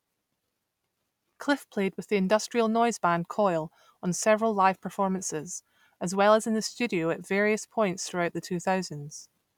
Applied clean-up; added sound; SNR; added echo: none; none; none; none.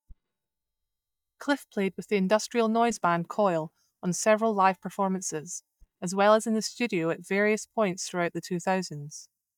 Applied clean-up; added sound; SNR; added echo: neural mask model DeepFilterNet 3.